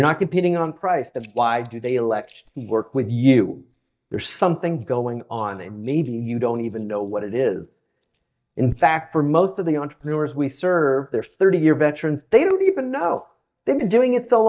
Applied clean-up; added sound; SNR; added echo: neural mask model DeepFilterNet 3.